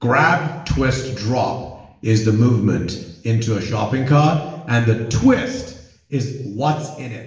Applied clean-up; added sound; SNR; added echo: none; none; none; reverberation time 0.9 s.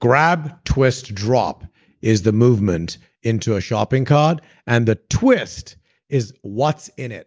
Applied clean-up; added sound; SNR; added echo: none; none; none; none.